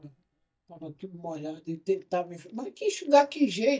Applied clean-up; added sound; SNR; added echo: neural mask model DeepFilterNet 3.